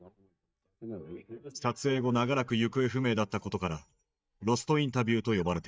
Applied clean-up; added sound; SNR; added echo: neural mask model DeepFilterNet 3.